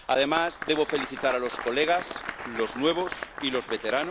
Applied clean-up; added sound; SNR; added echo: none; Applause; 9 dB; none.